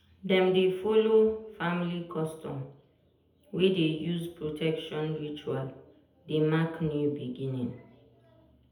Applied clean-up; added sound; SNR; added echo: none; none; none; reverberation time 0.7 s.